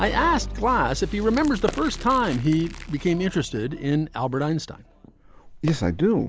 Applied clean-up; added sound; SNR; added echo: none; Crackle + Fireworks; 19 dB; none.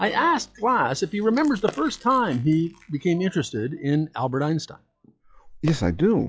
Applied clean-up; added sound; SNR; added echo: classical method log-MMSE.